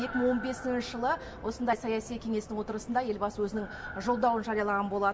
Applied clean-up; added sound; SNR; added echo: none; none; none; none.